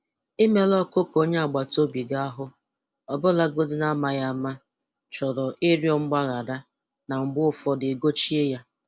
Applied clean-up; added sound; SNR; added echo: none; none; none; none.